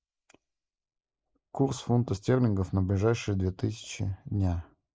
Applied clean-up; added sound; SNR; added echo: neural mask model Resemble Enhance denoiser.